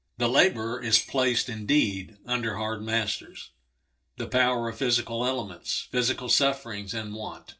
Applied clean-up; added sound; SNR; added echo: neural separator model SepFormer DNS4.